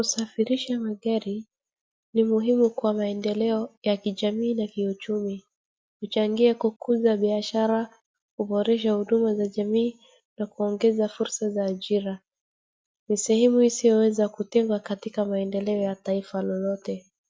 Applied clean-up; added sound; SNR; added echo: none; none; none; none.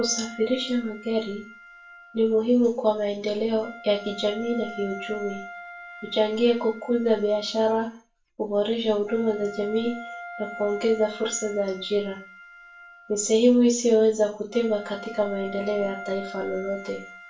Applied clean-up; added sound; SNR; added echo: none; Wind instrument, woodwind instrument; 16 dB; reverberation time 0.3 s.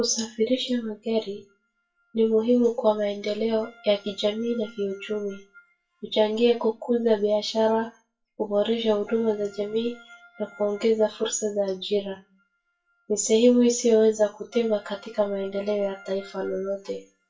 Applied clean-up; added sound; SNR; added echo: classical method WPE with log-MMSE.